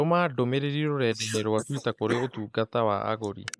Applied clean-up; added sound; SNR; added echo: neural mask model Resemble Enhance denoiser.